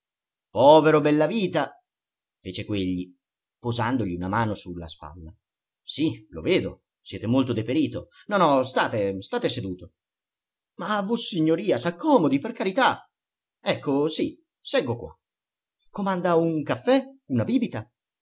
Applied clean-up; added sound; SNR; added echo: none; none; none; none.